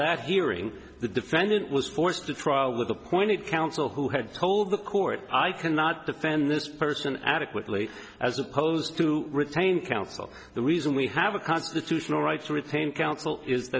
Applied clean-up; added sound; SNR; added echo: none; none; none; none.